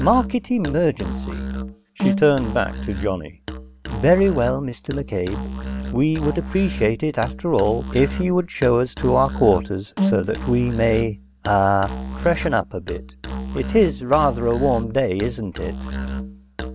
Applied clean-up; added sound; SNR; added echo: none; Musical instrument; 7 dB; none.